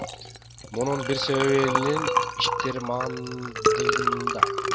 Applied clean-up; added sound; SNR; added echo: none; Liquid; -2 dB; none.